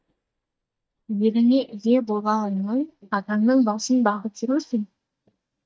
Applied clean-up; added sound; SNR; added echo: neural mask model DeepFilterNet 3.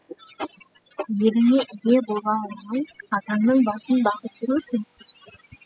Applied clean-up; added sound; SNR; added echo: classical method spectral subtraction.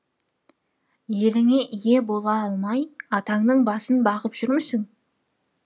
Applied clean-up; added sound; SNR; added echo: none; none; none; none.